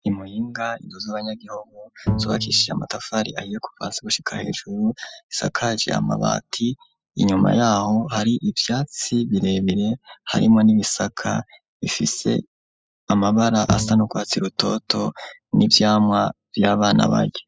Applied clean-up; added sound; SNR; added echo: classical method spectral subtraction.